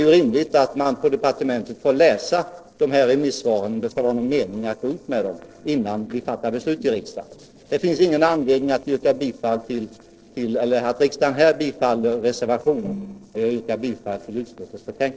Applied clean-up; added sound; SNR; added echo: neural separator model SepFormer DNS4.